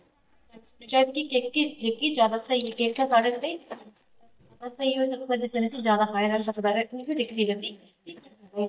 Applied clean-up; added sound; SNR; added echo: neural mask model DeepFilterNet 3.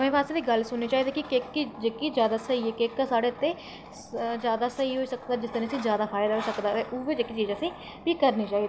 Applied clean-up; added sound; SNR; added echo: none; none; none; none.